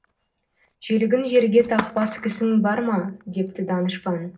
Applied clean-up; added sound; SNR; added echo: none; Skateboard; 16 dB; reverberation time 0.4 s.